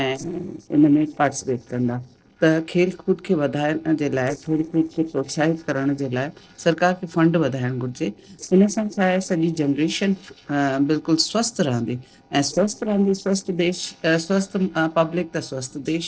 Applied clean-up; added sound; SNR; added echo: neural separator model SepFormer DNS4.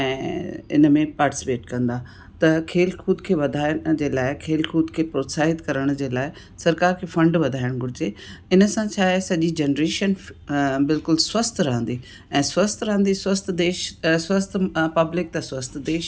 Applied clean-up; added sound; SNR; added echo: none; none; none; none.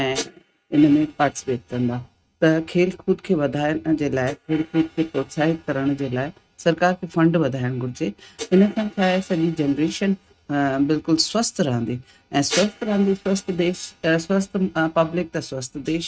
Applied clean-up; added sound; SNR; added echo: neural mask model RNNoise.